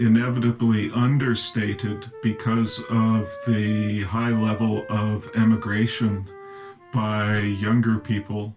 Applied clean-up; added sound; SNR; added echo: none; Wind instrument, woodwind instrument; 18 dB; reverberation time 0.2 s.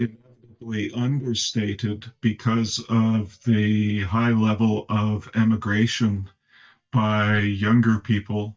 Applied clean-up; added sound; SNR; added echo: neural mask model DeepFilterNet 3.